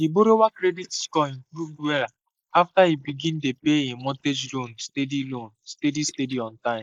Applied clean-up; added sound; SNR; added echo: neural mask model Resemble Enhance denoiser.